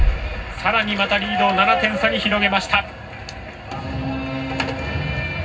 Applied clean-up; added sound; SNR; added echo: none; Bass drum; 8 dB; reverberation time 0.4 s.